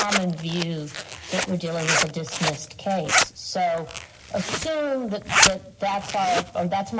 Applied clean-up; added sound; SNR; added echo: none; Zipper (clothing); 0 dB; reverberation time 0.7 s.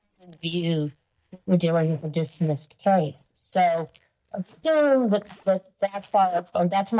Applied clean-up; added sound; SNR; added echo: neural mask model DeepFilterNet 3.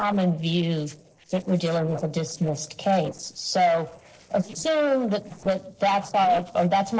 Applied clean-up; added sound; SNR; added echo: neural separator model SepFormer DNS4.